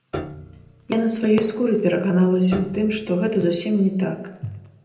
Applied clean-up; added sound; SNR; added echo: none; Piano; 16 dB; reverberation time 0.8 s.